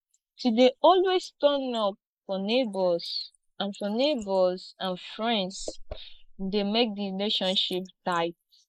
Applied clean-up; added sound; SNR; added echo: neural mask model Resemble Enhance denoiser.